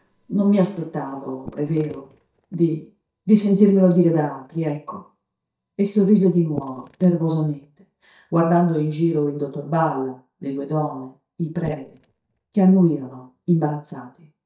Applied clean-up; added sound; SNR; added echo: neural mask model DeepFilterNet 3.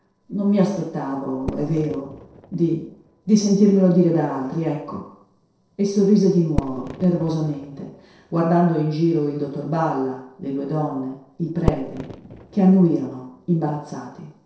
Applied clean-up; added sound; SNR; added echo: neural separator model SepFormer DNS4.